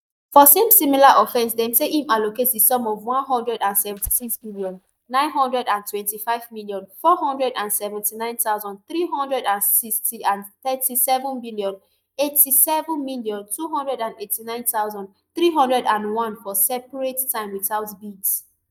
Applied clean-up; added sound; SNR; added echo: neural mask model DeepFilterNet 3.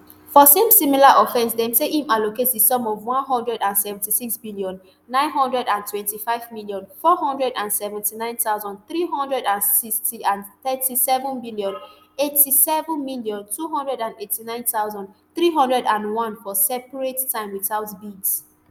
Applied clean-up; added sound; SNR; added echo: none; none; none; none.